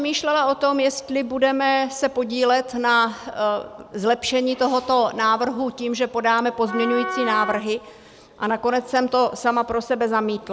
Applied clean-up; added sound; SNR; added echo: none; Wind instrument, woodwind instrument; 9 dB; none.